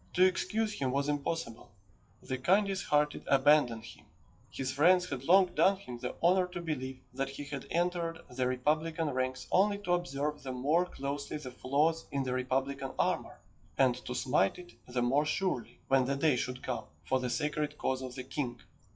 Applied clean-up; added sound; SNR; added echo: classical method WPE with log-MMSE.